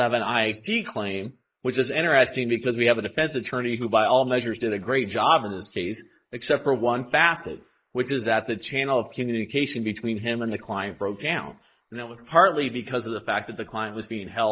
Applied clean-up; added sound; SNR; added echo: neural mask model Resemble Enhance denoiser.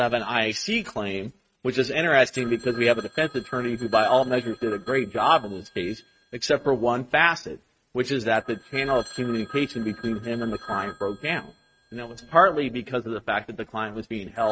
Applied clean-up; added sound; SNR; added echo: neural mask model RNNoise.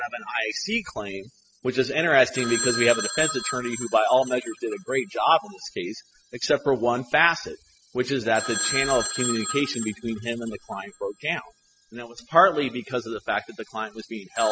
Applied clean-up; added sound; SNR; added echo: classical method spectral subtraction.